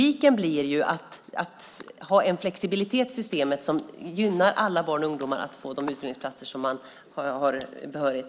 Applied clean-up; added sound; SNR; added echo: none; none; none; none.